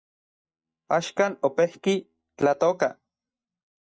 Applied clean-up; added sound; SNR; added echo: neural mask model DeepFilterNet 3.